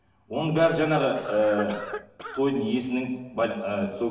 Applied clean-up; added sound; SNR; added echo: none; Cough; 11 dB; reverberation time 0.9 s.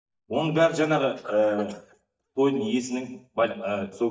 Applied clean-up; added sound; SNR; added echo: neural mask model DeepFilterNet 3.